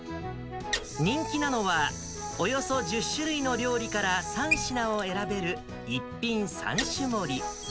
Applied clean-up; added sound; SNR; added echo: none; Sink (filling or washing) / Water; 9 dB; none.